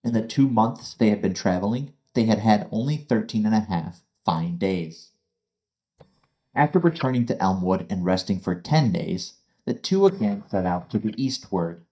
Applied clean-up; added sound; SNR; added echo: neural mask model DeepFilterNet 3.